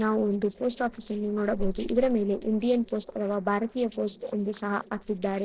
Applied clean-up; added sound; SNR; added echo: neural separator model SepFormer DNS4.